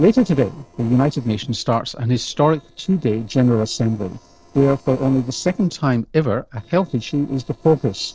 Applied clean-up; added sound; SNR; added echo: neural separator model SepFormer DNS4.